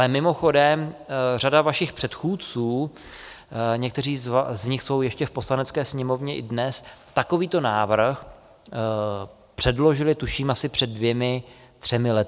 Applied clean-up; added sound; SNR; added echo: none; none; none; none.